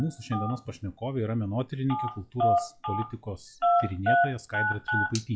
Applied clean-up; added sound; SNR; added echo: classical method log-MMSE.